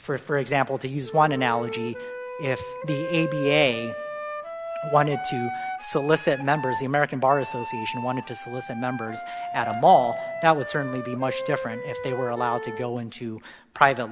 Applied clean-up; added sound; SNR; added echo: none; Wind instrument, woodwind instrument; 8 dB; none.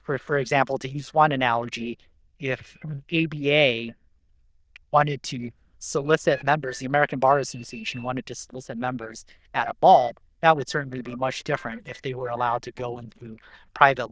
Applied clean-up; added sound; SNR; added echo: neural diffusion model UNIVERSE++.